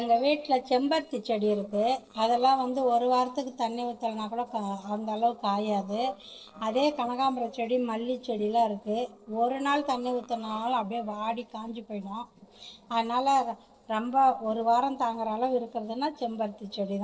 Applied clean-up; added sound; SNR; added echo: neural separator model SepFormer DNS4.